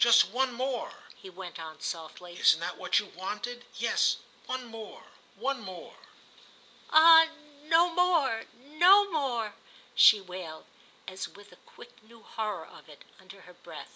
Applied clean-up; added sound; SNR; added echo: none; none; none; none.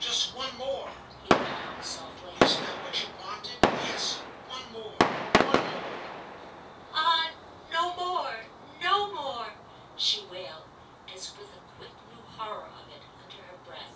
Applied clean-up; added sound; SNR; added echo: none; Fireworks; -2 dB; reverberation time 0.2 s.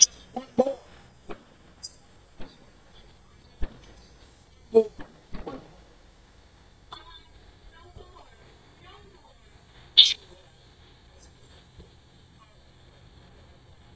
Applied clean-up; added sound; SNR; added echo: neural mask model DeepFilterNet 3.